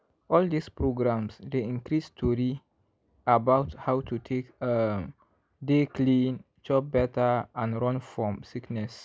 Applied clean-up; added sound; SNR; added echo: none; none; none; none.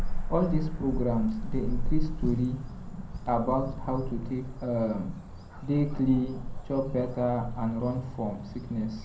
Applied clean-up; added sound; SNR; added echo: none; Cricket / Motor vehicle (road); 3 dB; reverberation time 0.5 s.